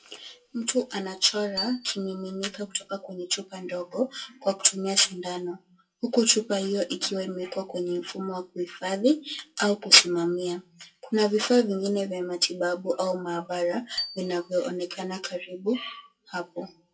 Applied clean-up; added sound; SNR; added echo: classical method WPE with log-MMSE.